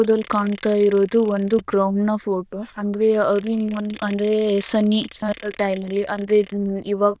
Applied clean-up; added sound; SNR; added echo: neural diffusion model UNIVERSE++.